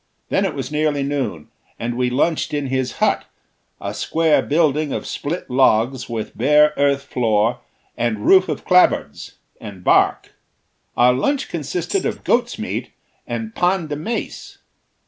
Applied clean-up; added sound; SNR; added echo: none; Tambourine; 17 dB; none.